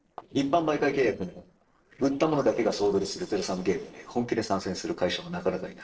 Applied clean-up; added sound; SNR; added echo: neural separator model SepFormer DNS4.